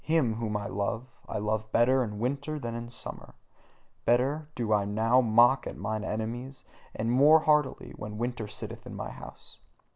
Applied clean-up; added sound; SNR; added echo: none; none; none; none.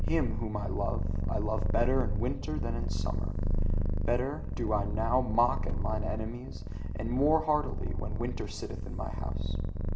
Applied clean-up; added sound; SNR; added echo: none; Purr; -3 dB; reverberation time 2.6 s.